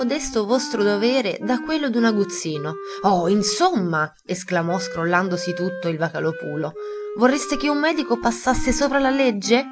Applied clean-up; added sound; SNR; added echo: none; Wind instrument, woodwind instrument; 12 dB; none.